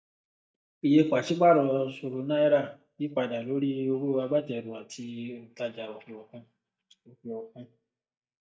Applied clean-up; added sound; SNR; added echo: neural mask model DeepFilterNet 3.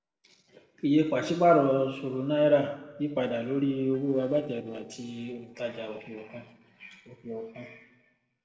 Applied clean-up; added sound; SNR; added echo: neural separator model SepFormer DNS4.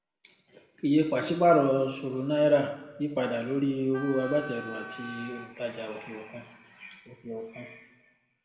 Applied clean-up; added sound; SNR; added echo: none; Wind instrument, woodwind instrument; 13 dB; reverberation time 0.9 s.